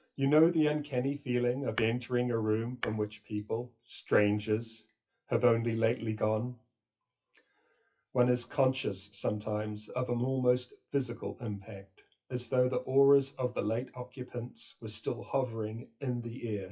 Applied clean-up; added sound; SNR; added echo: classical method WPE with log-MMSE.